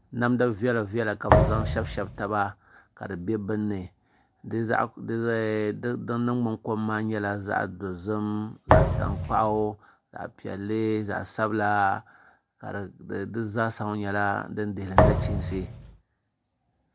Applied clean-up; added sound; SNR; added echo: none; Thump, thud; -4 dB; none.